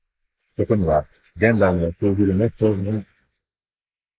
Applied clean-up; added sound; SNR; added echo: neural mask model Resemble Enhance denoiser.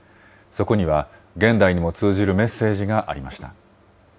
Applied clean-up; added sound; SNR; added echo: none; none; none; none.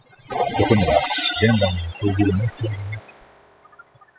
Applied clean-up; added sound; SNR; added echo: classical method spectral subtraction.